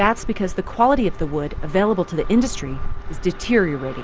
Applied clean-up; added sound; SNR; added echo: none; none; none; none.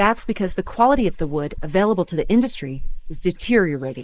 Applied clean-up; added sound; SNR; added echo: neural mask model Resemble Enhance denoiser.